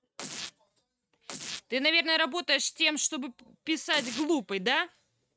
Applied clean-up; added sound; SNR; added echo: neural mask model RNNoise.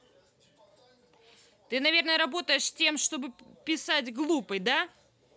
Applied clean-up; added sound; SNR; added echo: none; none; none; none.